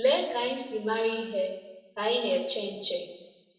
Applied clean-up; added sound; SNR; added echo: none; none; none; reverberation time 0.9 s.